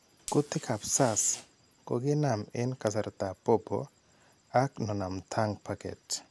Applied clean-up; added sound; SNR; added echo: none; Buzz; 14 dB; none.